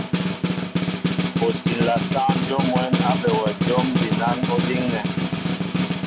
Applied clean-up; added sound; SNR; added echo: none; Snare drum; -3 dB; none.